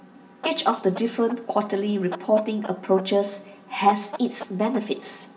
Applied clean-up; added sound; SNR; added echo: none; Chicken, rooster; 16 dB; reverberation time 1.8 s.